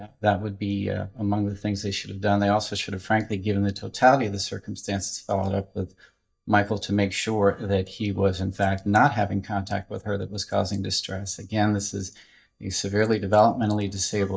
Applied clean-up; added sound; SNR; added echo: neural mask model DeepFilterNet 3.